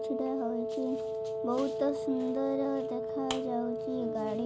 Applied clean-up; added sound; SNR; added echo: none; Wind instrument, woodwind instrument; 1 dB; none.